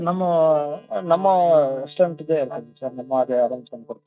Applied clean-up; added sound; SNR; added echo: neural mask model DeepFilterNet 3.